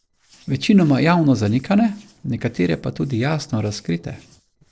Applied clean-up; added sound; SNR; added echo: neural separator model SepFormer DNS4.